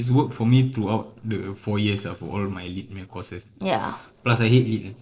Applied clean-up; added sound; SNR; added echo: neural separator model SepFormer DNS4.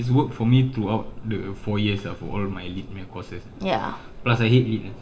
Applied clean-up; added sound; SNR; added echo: none; Subway, metro, underground; 14 dB; reverberation time 1.1 s.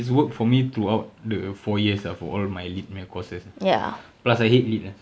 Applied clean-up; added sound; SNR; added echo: none; none; none; none.